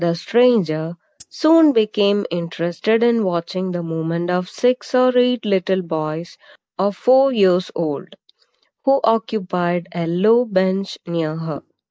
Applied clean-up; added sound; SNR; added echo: neural mask model DeepFilterNet 3.